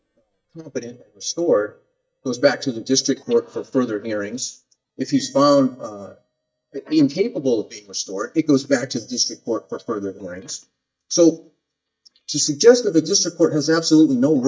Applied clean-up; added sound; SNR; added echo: neural mask model DeepFilterNet 3.